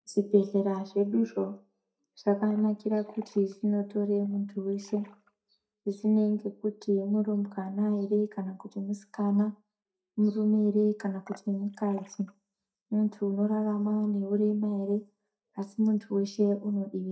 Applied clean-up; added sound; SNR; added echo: neural mask model DeepFilterNet 3.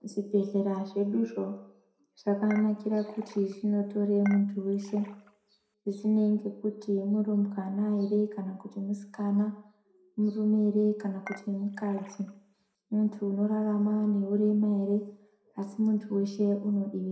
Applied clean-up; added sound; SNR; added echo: none; Dishes, pots, and pans / Chink, clink; 20 dB; reverberation time 0.5 s.